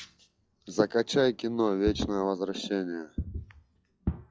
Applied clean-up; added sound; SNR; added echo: classical method log-MMSE.